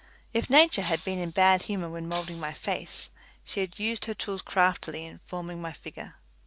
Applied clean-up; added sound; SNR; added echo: none; Shatter; 17 dB; none.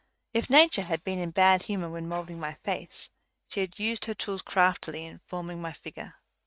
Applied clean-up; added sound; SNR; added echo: neural mask model RNNoise.